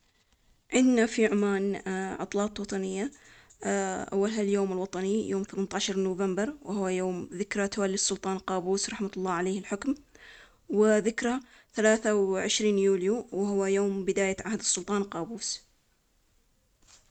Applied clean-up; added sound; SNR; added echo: none; none; none; none.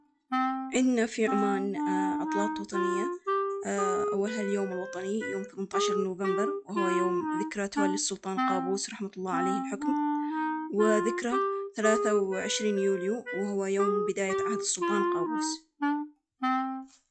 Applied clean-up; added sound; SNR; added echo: classical method log-MMSE.